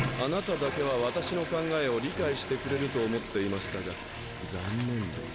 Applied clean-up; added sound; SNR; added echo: none; Toilet flush; 7 dB; none.